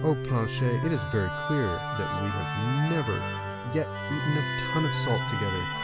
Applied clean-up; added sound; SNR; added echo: none; Musical instrument; 2 dB; none.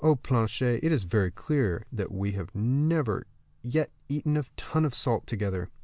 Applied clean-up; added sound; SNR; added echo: none; none; none; none.